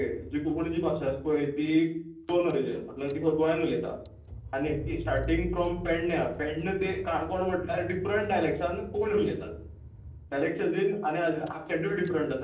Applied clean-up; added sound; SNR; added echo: none; Engine / Car; 13 dB; reverberation time 0.6 s.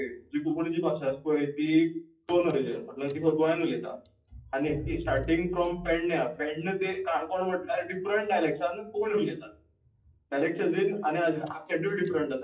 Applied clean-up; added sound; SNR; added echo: classical method WPE with log-MMSE.